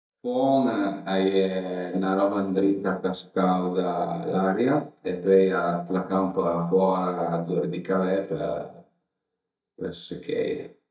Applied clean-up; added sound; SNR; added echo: neural mask model DeepFilterNet 3.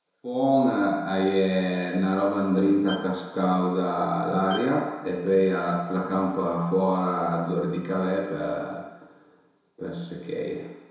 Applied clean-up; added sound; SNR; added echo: none; Bowed string instrument; 19 dB; reverberation time 1.0 s.